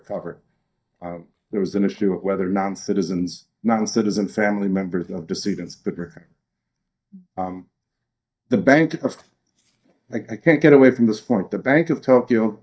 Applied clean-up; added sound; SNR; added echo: neural mask model DeepFilterNet 3.